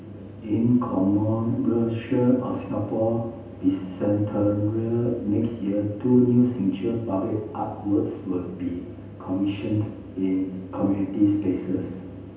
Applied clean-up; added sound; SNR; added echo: none; none; none; reverberation time 0.9 s.